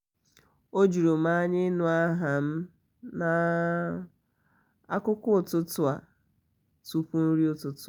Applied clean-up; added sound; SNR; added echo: none; none; none; none.